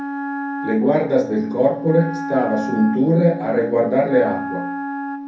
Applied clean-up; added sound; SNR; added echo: none; Wind instrument, woodwind instrument; 8 dB; reverberation time 0.6 s.